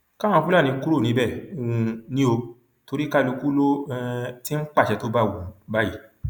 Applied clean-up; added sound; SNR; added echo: none; none; none; none.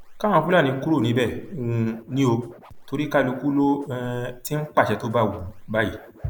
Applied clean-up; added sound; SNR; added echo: none; Scratching (performance technique); 20 dB; none.